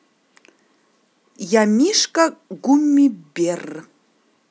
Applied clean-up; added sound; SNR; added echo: none; none; none; none.